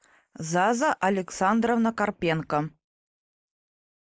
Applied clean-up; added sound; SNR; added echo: neural mask model Resemble Enhance denoiser.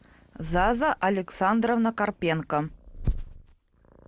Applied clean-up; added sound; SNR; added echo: none; Purr + Purr; 9 dB; none.